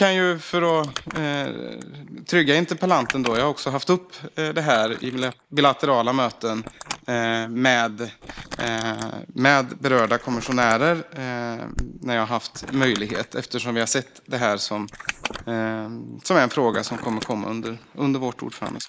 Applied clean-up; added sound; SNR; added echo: neural mask model Resemble Enhance denoiser.